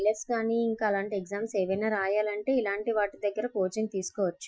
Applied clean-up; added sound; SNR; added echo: classical method Wiener filter.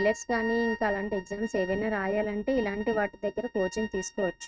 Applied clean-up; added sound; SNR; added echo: neural mask model RNNoise.